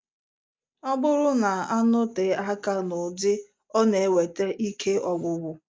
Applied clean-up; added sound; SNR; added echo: none; none; none; none.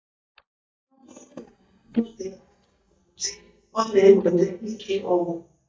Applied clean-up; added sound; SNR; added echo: neural mask model DeepFilterNet 3.